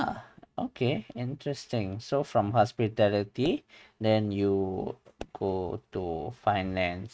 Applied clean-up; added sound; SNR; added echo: neural mask model RNNoise.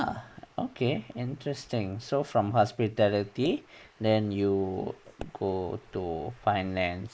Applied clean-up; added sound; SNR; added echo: neural mask model Resemble Enhance denoiser.